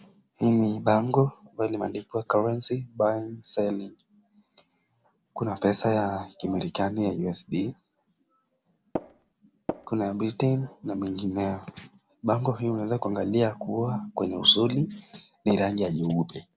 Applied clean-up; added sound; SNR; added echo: none; Tap; 7 dB; none.